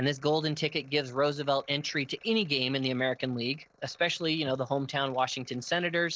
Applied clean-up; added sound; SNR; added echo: neural mask model Resemble Enhance denoiser.